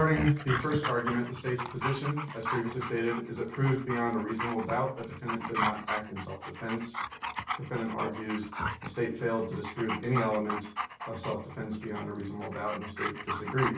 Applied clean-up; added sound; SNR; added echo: none; Dog; 5 dB; reverberation time 0.4 s.